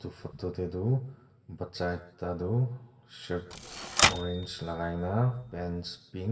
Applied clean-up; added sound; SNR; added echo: none; Typewriter; -1 dB; reverberation time 0.8 s.